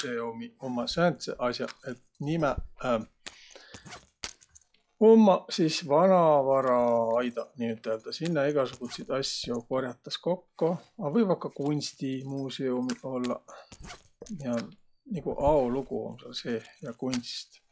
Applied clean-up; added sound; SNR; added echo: classical method log-MMSE.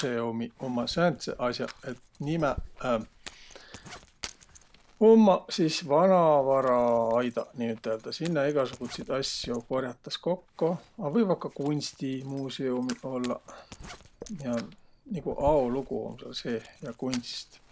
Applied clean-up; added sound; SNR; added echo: none; Zipper (clothing) + Fire; 19 dB; none.